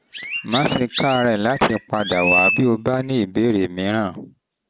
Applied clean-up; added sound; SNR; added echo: none; Chirp, tweet; 5 dB; none.